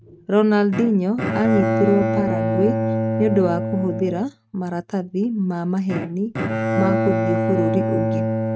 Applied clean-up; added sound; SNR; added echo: neural mask model RNNoise.